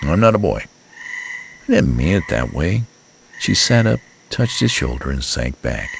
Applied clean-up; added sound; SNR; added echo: none; Frog; 17 dB; none.